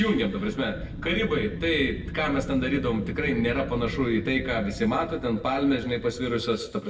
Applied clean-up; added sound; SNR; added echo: none; Wind; 9 dB; reverberation time 0.9 s.